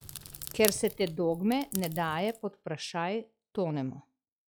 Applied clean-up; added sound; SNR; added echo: classical method log-MMSE.